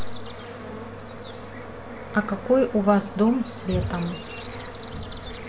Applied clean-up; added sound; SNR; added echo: none; Bird / Insect / Frog; 12 dB; none.